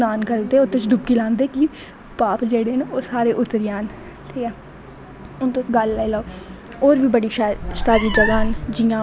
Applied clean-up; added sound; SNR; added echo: none; Meow; 2 dB; none.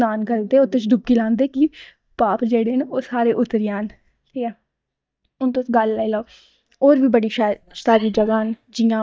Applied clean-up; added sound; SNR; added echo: neural mask model DeepFilterNet 3.